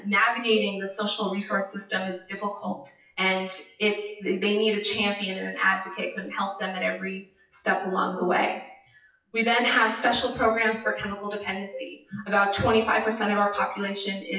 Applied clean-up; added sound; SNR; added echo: classical method WPE with log-MMSE.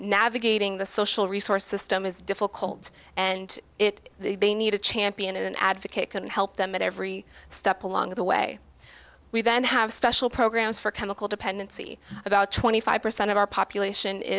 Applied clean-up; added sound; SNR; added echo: none; none; none; none.